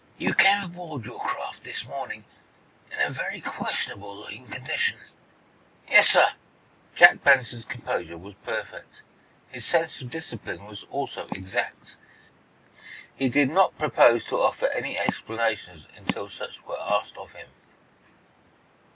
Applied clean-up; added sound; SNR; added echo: none; none; none; none.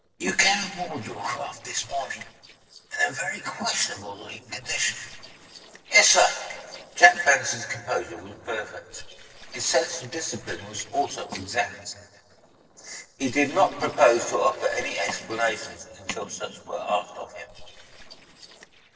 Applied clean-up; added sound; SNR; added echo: neural separator model SepFormer DNS4.